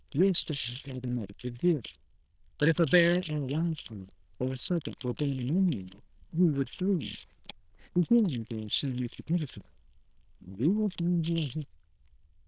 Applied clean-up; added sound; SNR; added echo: neural diffusion model UNIVERSE++.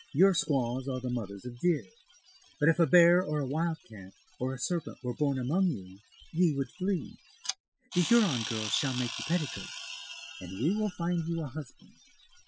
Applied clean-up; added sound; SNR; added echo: classical method Wiener filter.